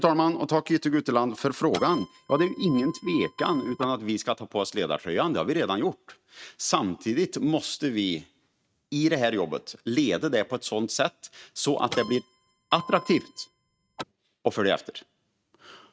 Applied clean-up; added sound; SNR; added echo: neural mask model RNNoise.